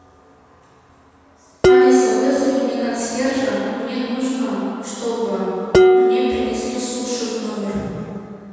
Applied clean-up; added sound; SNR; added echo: none; Dishes, pots, and pans; -2 dB; reverberation time 2.1 s.